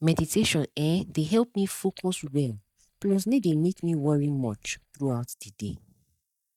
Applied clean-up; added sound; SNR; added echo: neural mask model DeepFilterNet 3.